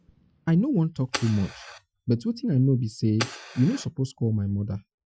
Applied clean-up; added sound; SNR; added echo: classical method Wiener filter.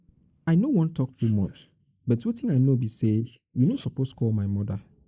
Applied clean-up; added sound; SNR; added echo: neural mask model Resemble Enhance denoiser.